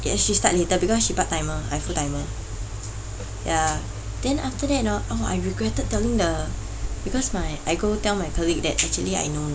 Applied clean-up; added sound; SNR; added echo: none; Drum kit; 20 dB; none.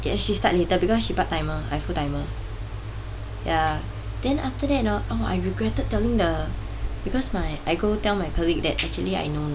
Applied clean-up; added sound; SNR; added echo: none; none; none; none.